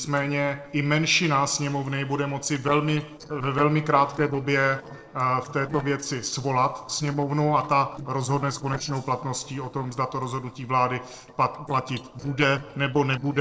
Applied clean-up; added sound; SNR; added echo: neural separator model SepFormer DNS4.